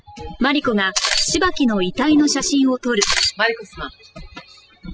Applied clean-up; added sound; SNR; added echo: classical method spectral subtraction.